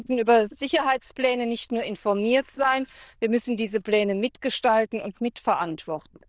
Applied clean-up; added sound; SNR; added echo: neural diffusion model UNIVERSE++.